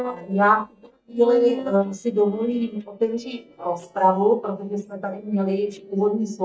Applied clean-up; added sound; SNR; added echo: neural mask model DeepFilterNet 3.